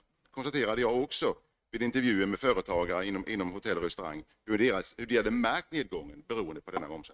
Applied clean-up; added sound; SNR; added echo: neural mask model RNNoise.